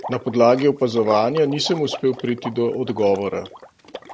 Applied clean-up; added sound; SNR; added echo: none; Water / Liquid; 16 dB; none.